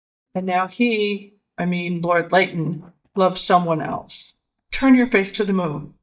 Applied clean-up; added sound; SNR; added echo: neural mask model DeepFilterNet 3.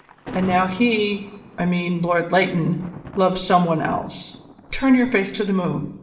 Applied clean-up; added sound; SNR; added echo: none; Thunder; 19 dB; reverberation time 0.9 s.